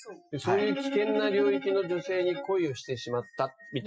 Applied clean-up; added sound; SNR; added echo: classical method Wiener filter.